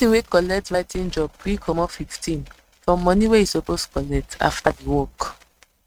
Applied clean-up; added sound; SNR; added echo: neural mask model RNNoise.